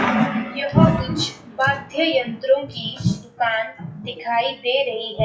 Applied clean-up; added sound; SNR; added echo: classical method WPE with log-MMSE.